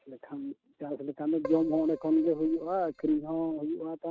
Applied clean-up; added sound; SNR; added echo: neural mask model RNNoise.